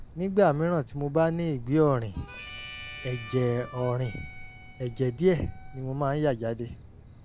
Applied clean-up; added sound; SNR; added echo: none; Cricket + Harmonica; 15 dB; none.